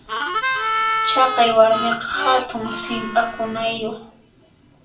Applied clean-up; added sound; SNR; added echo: none; Harmonica; 3 dB; reverberation time 0.4 s.